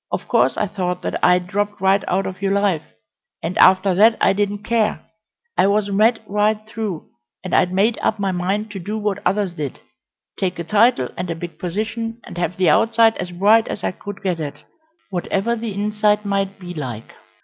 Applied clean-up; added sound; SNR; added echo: none; none; none; none.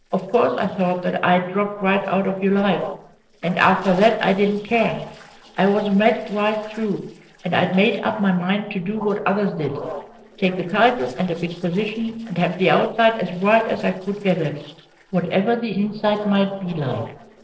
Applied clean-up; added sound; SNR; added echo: neural separator model SepFormer DNS4.